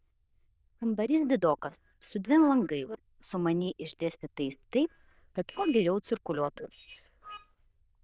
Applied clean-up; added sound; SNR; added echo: neural diffusion model UNIVERSE++.